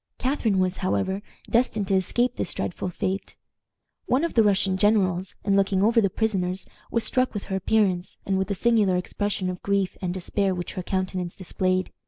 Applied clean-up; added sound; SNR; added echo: none; none; none; none.